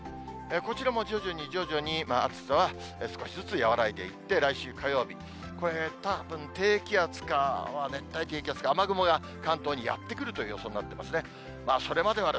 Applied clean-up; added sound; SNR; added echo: none; none; none; none.